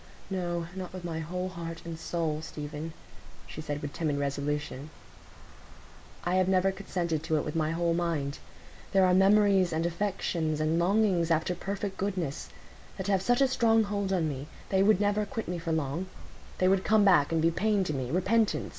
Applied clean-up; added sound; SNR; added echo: none; none; none; none.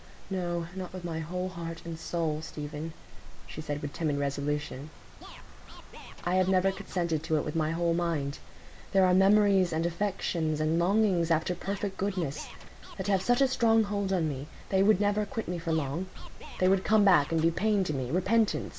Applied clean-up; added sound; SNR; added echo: none; Scratching (performance technique); 19 dB; none.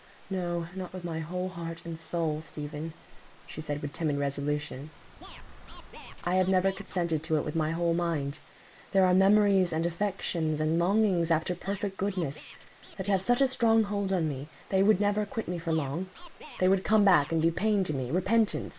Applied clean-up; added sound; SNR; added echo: neural mask model Resemble Enhance denoiser.